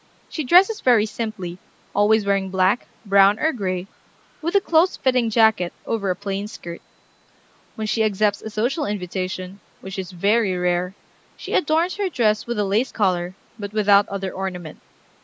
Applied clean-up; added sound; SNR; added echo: none; none; none; none.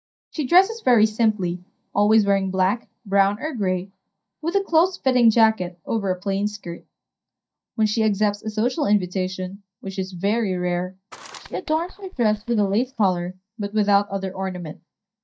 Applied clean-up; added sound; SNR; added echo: neural mask model DeepFilterNet 3.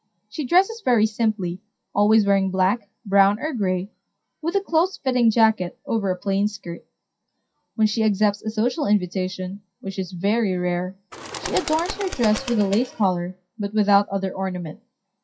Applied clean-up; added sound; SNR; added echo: classical method WPE with log-MMSE.